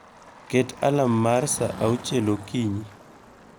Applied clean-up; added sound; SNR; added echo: none; Breathing + Motor vehicle (road); 17 dB; none.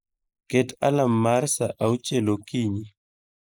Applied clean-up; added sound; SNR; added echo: neural mask model Resemble Enhance denoiser.